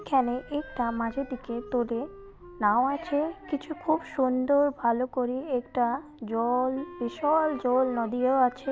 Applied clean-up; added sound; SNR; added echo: none; Wind instrument, woodwind instrument; 20 dB; none.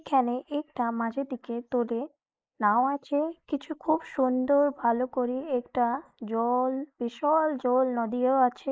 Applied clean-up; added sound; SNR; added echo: neural mask model Resemble Enhance denoiser.